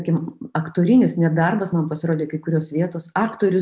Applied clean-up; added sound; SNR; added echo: none; none; none; none.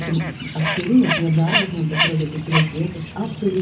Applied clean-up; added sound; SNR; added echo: none; Bird; 4 dB; reverberation time 0.3 s.